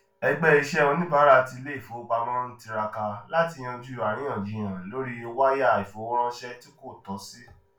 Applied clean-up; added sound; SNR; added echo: none; none; none; reverberation time 0.3 s.